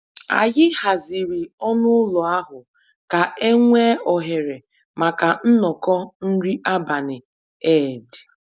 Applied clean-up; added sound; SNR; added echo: none; none; none; none.